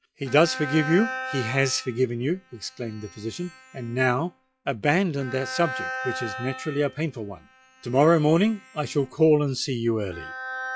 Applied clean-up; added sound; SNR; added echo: classical method log-MMSE.